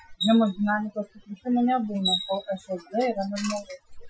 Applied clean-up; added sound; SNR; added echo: classical method Wiener filter.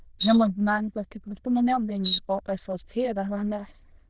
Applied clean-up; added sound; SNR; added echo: neural diffusion model UNIVERSE++.